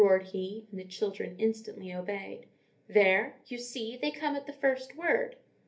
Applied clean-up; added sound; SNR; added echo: none; none; none; reverberation time 0.3 s.